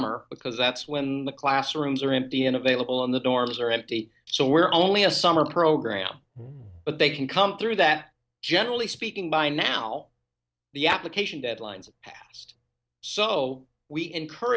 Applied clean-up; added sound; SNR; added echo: none; none; none; none.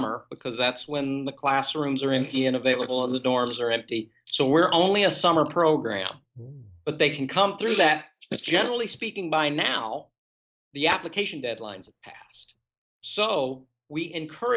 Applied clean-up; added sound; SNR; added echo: neural mask model Resemble Enhance denoiser.